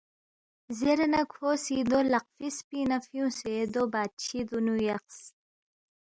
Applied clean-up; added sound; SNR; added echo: none; none; none; none.